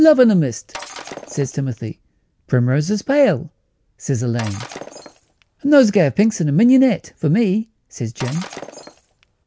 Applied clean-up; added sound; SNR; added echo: none; Shatter; 18 dB; none.